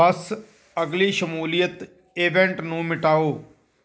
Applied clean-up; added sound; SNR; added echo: none; none; none; none.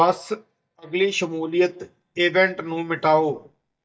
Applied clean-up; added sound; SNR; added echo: neural mask model DeepFilterNet 3.